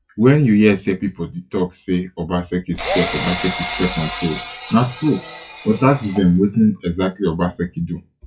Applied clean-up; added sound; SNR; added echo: classical method log-MMSE.